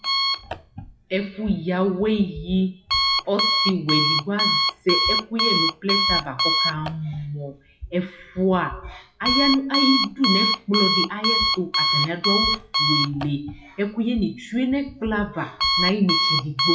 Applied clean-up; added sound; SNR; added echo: classical method WPE with log-MMSE.